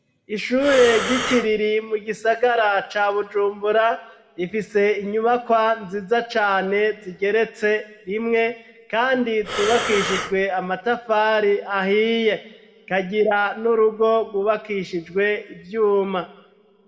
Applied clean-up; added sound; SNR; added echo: none; Breathing; 5 dB; reverberation time 1.4 s.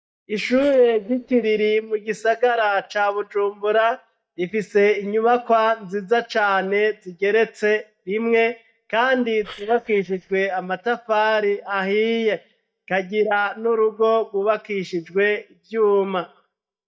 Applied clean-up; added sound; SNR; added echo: neural mask model DeepFilterNet 3.